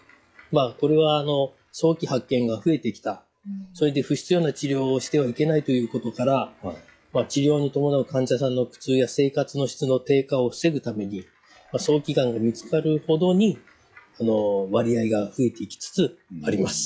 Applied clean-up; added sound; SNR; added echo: classical method log-MMSE.